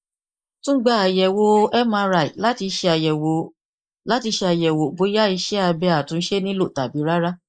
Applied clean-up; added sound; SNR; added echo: neural mask model Resemble Enhance denoiser.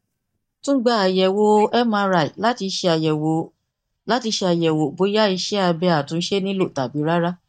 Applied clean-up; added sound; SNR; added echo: neural mask model DeepFilterNet 3.